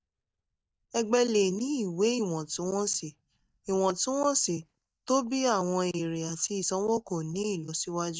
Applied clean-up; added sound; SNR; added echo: neural mask model DeepFilterNet 3.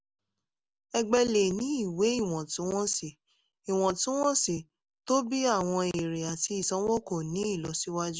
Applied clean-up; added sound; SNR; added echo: none; none; none; none.